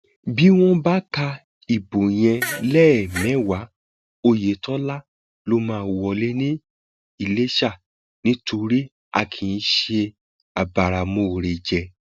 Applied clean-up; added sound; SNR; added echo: none; Fart; 10 dB; none.